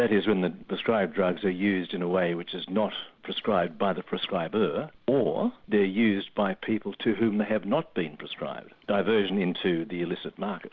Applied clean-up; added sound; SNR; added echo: none; none; none; none.